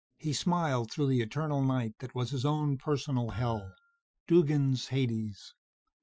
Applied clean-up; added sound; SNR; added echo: classical method Wiener filter.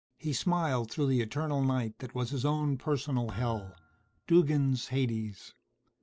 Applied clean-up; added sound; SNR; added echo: none; Thump, thud; 19 dB; none.